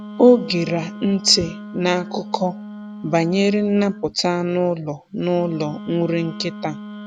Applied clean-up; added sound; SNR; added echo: none; Wind instrument, woodwind instrument; 14 dB; none.